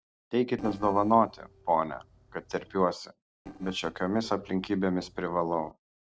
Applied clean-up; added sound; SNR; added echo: neural separator model SepFormer DNS4.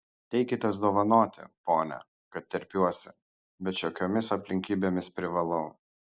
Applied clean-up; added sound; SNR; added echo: none; none; none; none.